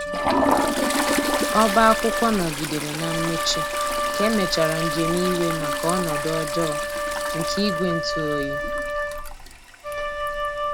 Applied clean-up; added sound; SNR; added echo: none; Toilet flush + Wind instrument, woodwind instrument; -1 dB; none.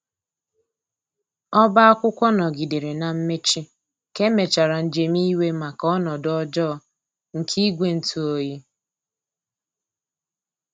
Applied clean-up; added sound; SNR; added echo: none; none; none; none.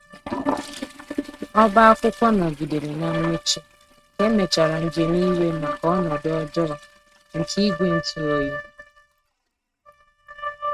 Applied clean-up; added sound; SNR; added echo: neural mask model RNNoise.